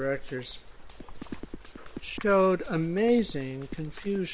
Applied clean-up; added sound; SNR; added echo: neural separator model SepFormer WHAM!.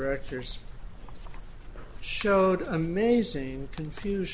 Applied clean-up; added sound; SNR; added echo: none; none; none; none.